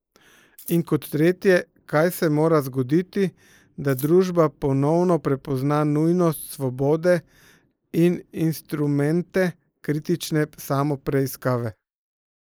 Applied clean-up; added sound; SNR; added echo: neural mask model Resemble Enhance denoiser.